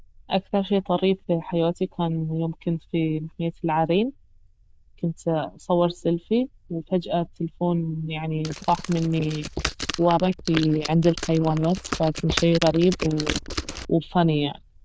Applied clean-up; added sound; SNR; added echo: neural diffusion model UNIVERSE++.